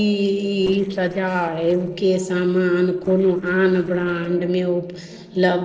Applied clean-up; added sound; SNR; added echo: neural separator model SepFormer DNS4.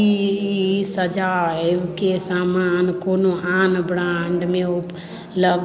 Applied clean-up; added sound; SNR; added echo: none; none; none; none.